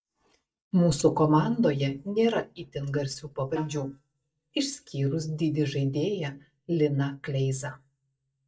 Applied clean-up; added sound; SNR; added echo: neural mask model DeepFilterNet 3.